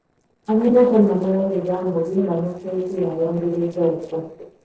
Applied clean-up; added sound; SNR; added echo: neural separator model SepFormer DNS4.